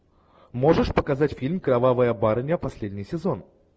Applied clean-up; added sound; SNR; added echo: none; none; none; none.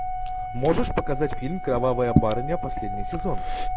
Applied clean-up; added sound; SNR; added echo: none; Organ + Liquid; -1 dB; none.